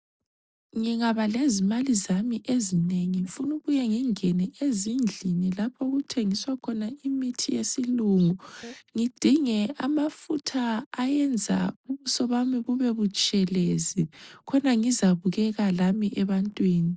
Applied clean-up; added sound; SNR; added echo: neural mask model Resemble Enhance denoiser.